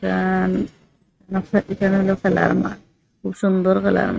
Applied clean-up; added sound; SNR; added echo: neural mask model RNNoise.